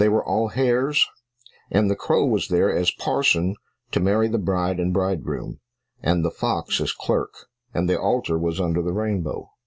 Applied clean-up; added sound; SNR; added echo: none; none; none; none.